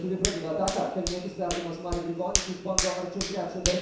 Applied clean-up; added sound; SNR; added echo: none; Hands; 3 dB; reverberation time 0.7 s.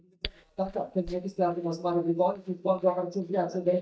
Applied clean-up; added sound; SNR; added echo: neural mask model DeepFilterNet 3.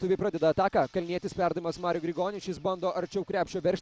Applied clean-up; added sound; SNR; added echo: none; none; none; none.